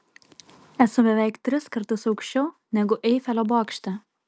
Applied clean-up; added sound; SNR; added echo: none; none; none; none.